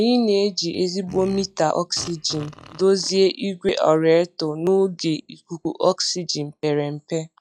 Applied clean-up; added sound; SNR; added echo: classical method log-MMSE.